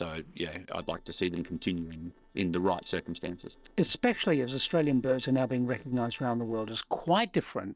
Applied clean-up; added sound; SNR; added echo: neural separator model SepFormer DNS4.